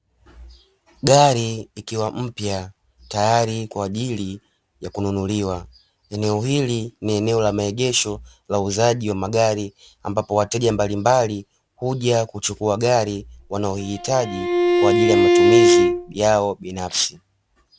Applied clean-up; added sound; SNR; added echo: none; Bowed string instrument; -5 dB; none.